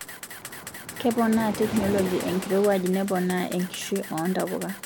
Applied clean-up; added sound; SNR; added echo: none; Waves, surf + Camera; 10 dB; none.